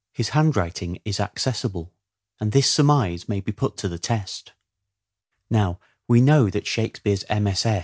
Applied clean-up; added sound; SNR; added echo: none; none; none; none.